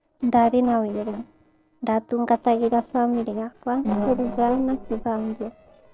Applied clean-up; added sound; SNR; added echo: neural separator model SepFormer DNS4.